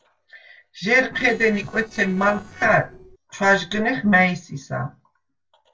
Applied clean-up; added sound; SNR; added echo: neural separator model SepFormer DNS4.